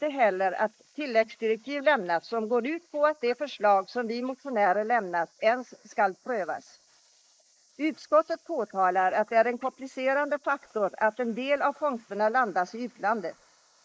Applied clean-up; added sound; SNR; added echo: neural mask model Resemble Enhance denoiser.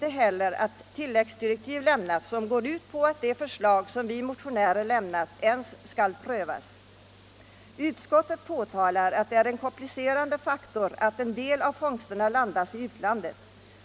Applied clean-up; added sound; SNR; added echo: none; none; none; none.